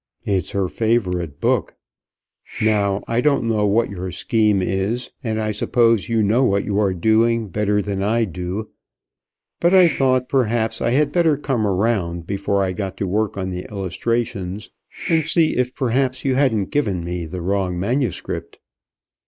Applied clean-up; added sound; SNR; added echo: neural mask model Resemble Enhance denoiser.